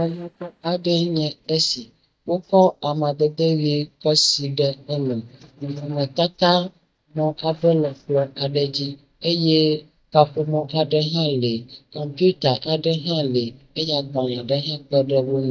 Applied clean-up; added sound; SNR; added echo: neural mask model DeepFilterNet 3.